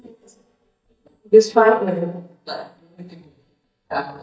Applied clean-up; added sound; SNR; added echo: neural mask model DeepFilterNet 3.